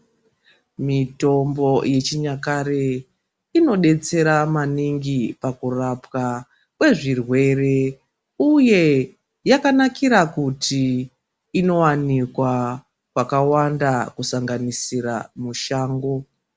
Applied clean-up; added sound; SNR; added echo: none; none; none; none.